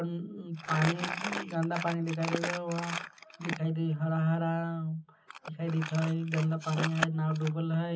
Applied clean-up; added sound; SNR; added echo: none; Crumpling, crinkling; 8 dB; reverberation time 0.4 s.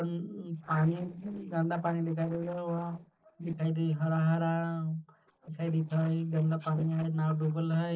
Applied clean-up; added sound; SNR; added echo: neural separator model SepFormer DNS4.